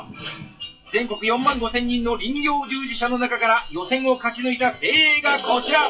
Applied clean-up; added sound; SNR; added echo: classical method WPE with log-MMSE.